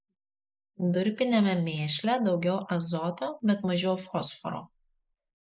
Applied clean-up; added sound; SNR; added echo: neural mask model Resemble Enhance denoiser.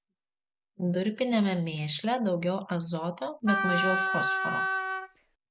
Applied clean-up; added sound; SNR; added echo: none; Wind instrument, woodwind instrument; -1 dB; none.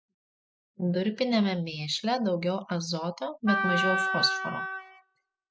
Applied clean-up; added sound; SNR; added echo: classical method spectral subtraction.